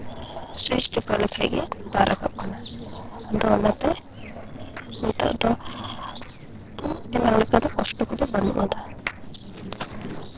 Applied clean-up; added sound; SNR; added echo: neural separator model SepFormer DNS4.